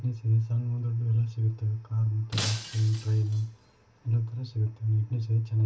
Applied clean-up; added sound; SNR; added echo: none; Shatter; 12 dB; reverberation time 0.2 s.